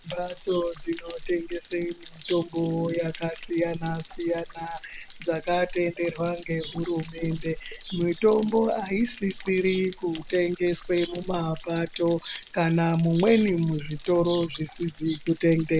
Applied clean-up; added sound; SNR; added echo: none; Stream / Trickle, dribble / Splash, splatter; 16 dB; none.